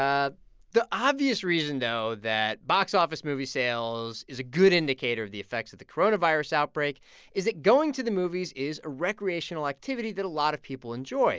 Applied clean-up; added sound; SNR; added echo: none; none; none; none.